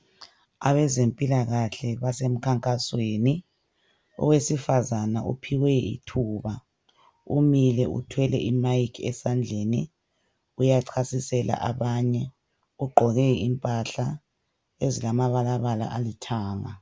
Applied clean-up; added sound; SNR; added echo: none; none; none; none.